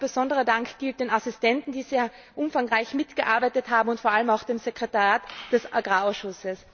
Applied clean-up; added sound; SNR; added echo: none; none; none; none.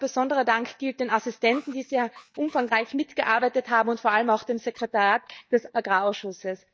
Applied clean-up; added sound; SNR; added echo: neural mask model DeepFilterNet 3.